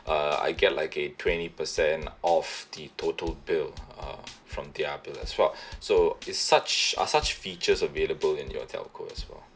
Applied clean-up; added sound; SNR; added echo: none; Drum kit; 16 dB; none.